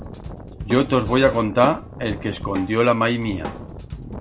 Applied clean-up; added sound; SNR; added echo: none; Wind + Drum kit; 11 dB; none.